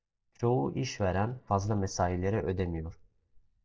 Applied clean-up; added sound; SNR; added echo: neural mask model DeepFilterNet 3.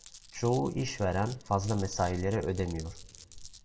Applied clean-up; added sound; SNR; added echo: none; Glass; 20 dB; reverberation time 0.3 s.